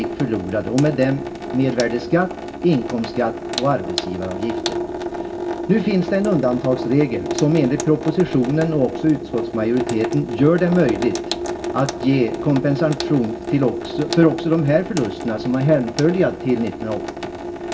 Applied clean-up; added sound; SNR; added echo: none; Sink (filling or washing) / Water tap, faucet; 7 dB; reverberation time 0.2 s.